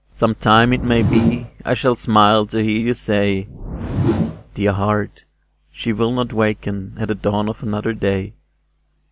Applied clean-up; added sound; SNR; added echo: none; Whoosh, swoosh, swish; 6 dB; none.